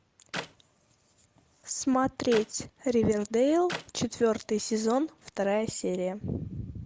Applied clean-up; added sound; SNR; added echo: none; Clapping; 14 dB; none.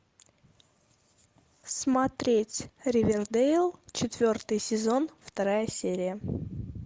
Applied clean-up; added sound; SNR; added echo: none; none; none; none.